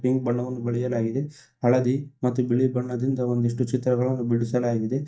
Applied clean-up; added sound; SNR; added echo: neural mask model DeepFilterNet 3.